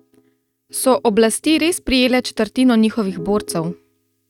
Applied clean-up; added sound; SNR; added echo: neural mask model RNNoise.